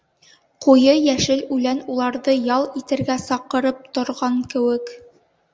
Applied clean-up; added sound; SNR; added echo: none; none; none; none.